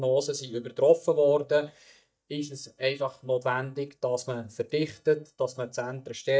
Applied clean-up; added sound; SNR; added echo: neural mask model DeepFilterNet 3.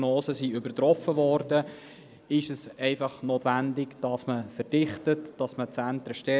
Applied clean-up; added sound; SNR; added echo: none; none; none; none.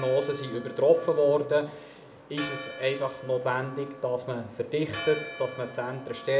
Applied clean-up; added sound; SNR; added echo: none; Church bell; 14 dB; reverberation time 0.4 s.